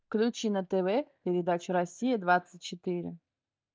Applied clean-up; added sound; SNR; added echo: neural mask model DeepFilterNet 3.